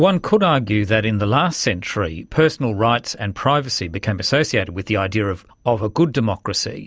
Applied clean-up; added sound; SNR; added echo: none; none; none; none.